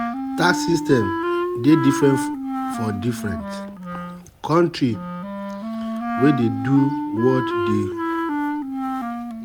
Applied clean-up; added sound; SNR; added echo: none; Wind instrument, woodwind instrument; 3 dB; none.